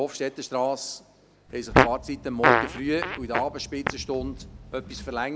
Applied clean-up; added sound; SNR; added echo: none; Fart; -4 dB; none.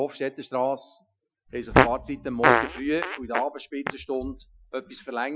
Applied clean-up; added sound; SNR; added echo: classical method Wiener filter.